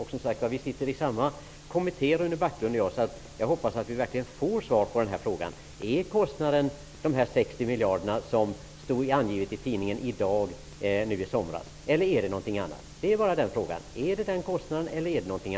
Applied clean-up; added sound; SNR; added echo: none; none; none; none.